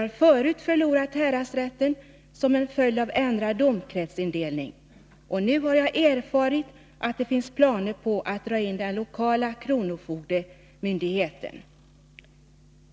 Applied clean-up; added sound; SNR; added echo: none; none; none; none.